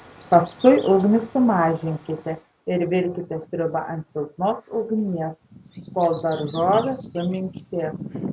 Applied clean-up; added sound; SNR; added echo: none; Bird vocalization, bird call, bird song; 17 dB; none.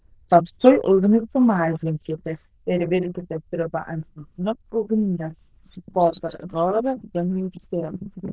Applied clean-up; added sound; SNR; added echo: neural diffusion model UNIVERSE++.